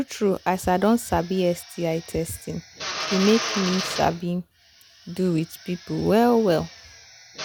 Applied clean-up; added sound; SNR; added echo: none; Drill; 11 dB; none.